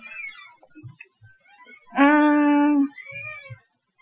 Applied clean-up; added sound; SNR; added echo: classical method Wiener filter.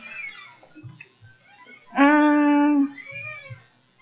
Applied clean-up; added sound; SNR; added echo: classical method log-MMSE.